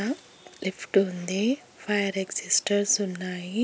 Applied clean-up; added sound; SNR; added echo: none; none; none; none.